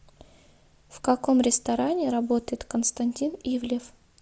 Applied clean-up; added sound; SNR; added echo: none; none; none; none.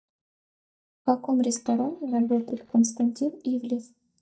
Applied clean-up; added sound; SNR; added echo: neural mask model DeepFilterNet 3.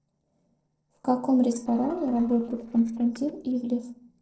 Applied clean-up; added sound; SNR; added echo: neural separator model SepFormer DNS4.